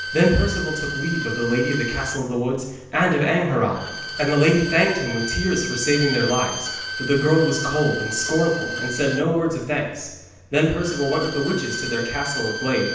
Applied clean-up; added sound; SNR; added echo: none; Bowed string instrument; 8 dB; reverberation time 0.9 s.